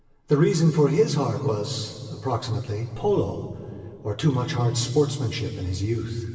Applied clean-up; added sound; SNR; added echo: none; none; none; reverberation time 2.4 s.